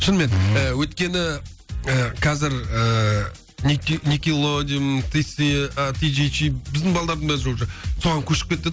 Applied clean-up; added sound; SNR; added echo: none; none; none; none.